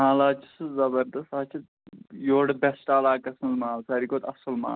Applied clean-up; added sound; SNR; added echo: none; none; none; none.